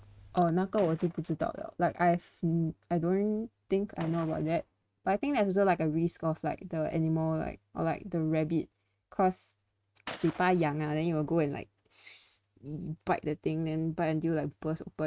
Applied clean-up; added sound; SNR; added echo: neural mask model RNNoise.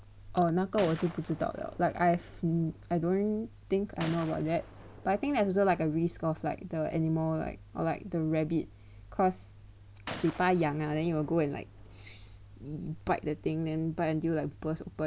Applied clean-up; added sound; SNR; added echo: none; Gunshot, gunfire; 18 dB; none.